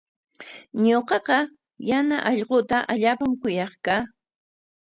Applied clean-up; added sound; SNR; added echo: none; none; none; none.